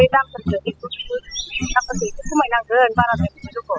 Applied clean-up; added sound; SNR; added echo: classical method spectral subtraction.